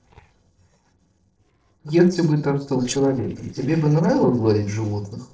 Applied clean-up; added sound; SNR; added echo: neural separator model SepFormer DNS4.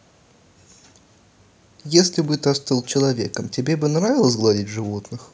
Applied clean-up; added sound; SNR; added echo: none; none; none; none.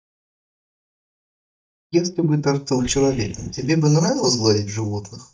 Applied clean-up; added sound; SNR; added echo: neural mask model DeepFilterNet 3.